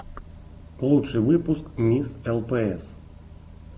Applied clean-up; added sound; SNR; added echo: none; none; none; none.